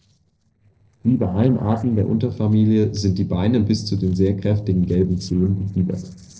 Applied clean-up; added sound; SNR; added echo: neural separator model SepFormer DNS4.